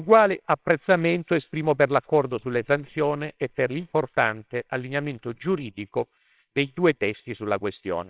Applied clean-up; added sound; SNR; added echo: neural separator model SepFormer WHAMR!.